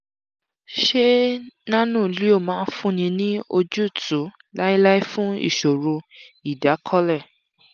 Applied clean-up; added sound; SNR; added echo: none; none; none; none.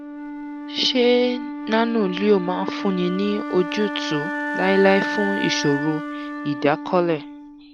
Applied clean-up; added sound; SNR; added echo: none; Wind instrument, woodwind instrument; 7 dB; none.